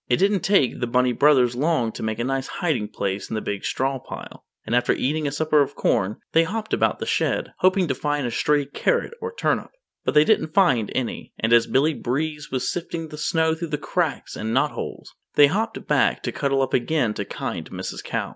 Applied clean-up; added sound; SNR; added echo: none; none; none; none.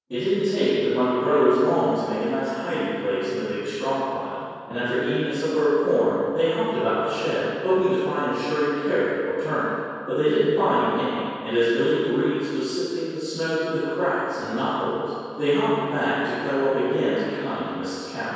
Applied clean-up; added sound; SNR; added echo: none; none; none; reverberation time 2.2 s.